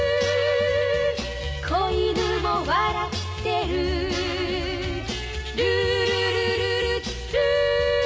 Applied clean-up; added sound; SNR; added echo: none; none; none; none.